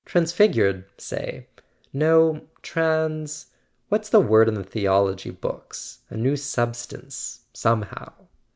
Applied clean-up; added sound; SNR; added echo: none; none; none; none.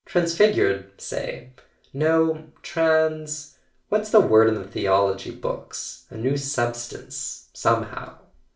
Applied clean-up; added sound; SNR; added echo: none; none; none; reverberation time 0.3 s.